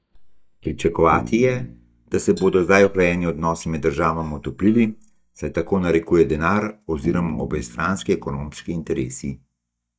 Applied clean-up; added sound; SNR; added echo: neural mask model DeepFilterNet 3.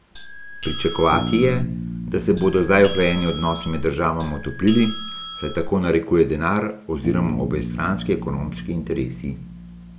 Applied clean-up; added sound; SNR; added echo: none; Doorbell + Bass guitar; 8 dB; none.